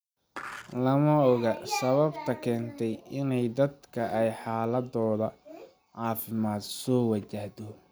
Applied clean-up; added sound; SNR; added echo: none; Skateboard; 14 dB; none.